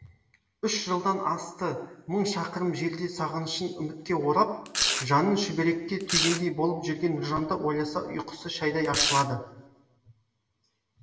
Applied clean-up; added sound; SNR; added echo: none; Domestic sounds, home sounds; 1 dB; reverberation time 1.1 s.